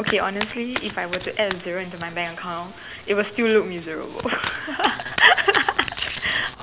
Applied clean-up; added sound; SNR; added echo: none; Domestic sounds, home sounds; 11 dB; none.